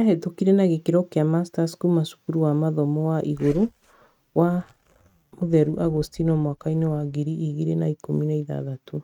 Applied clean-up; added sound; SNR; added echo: neural mask model RNNoise.